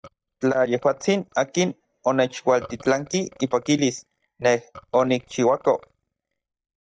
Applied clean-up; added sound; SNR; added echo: neural mask model DeepFilterNet 3.